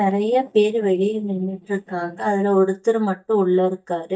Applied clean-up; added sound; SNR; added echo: neural mask model DeepFilterNet 3.